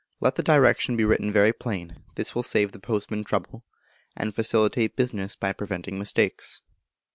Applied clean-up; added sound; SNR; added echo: none; none; none; none.